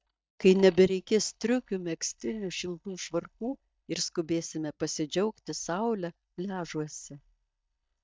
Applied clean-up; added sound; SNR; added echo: neural mask model DeepFilterNet 3.